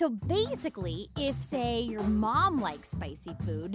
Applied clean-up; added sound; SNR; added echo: none; none; none; none.